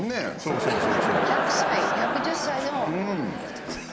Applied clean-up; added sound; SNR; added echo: none; Crowd; -2 dB; none.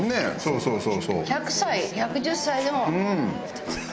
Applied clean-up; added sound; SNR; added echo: none; none; none; none.